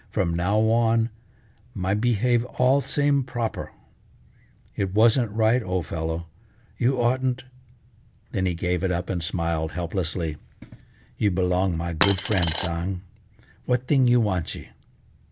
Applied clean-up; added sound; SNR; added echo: none; Coin (dropping); 3 dB; none.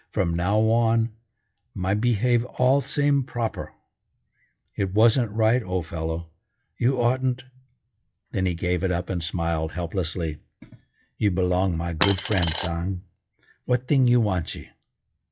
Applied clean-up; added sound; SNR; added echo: classical method log-MMSE.